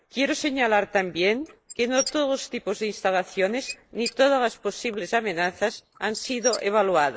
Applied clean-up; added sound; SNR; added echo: neural mask model Resemble Enhance denoiser.